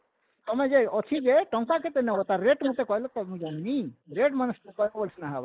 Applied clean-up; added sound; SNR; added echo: neural mask model Resemble Enhance denoiser.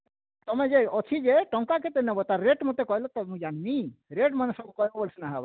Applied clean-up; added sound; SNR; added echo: none; none; none; none.